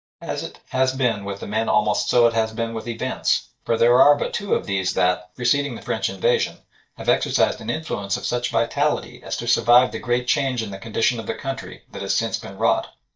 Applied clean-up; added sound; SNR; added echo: neural mask model DeepFilterNet 3.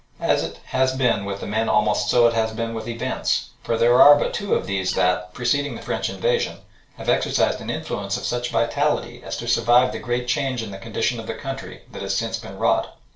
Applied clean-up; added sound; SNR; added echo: neural separator model SepFormer DNS4.